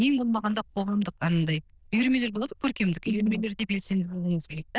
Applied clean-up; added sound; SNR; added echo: neural diffusion model UNIVERSE++.